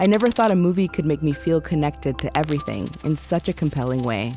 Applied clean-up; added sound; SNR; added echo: none; Coin (dropping); 18 dB; none.